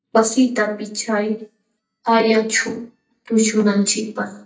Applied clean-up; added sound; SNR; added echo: neural mask model DeepFilterNet 3.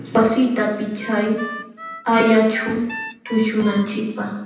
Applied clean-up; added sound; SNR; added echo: none; Harmonica; 13 dB; reverberation time 0.9 s.